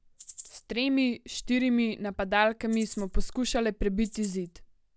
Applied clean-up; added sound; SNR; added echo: none; Rattle (instrument); 19 dB; none.